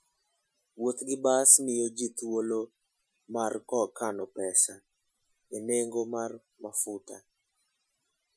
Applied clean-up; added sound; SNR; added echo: classical method Wiener filter.